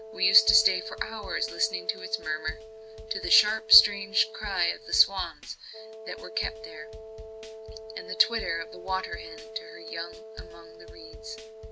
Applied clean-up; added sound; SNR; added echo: none; Drum / Drum kit + Wind instrument, woodwind instrument; 13 dB; none.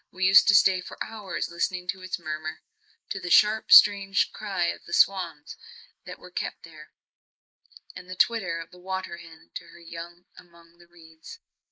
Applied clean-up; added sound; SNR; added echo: neural mask model Resemble Enhance denoiser.